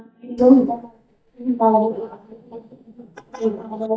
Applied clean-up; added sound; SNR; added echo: neural mask model DeepFilterNet 3.